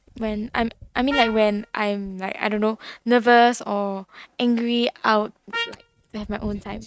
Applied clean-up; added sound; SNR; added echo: neural mask model RNNoise.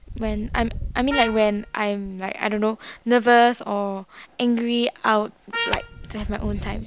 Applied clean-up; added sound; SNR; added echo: none; Trumpet + Fire; 10 dB; none.